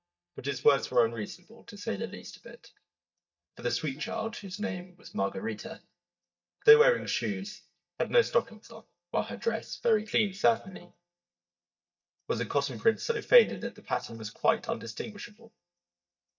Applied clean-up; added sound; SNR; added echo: neural mask model DeepFilterNet 3.